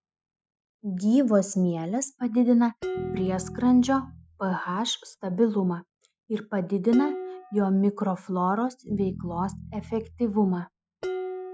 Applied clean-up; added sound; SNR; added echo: classical method Wiener filter.